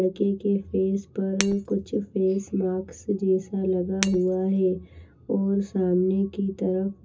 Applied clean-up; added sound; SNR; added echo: none; Shatter; 13 dB; reverberation time 0.2 s.